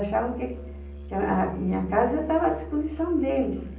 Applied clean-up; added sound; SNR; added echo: none; Musical instrument; 12 dB; reverberation time 0.6 s.